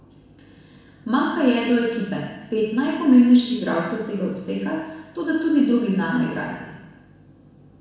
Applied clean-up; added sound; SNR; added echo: none; none; none; reverberation time 1.1 s.